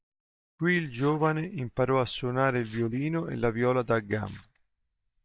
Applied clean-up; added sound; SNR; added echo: neural mask model DeepFilterNet 3.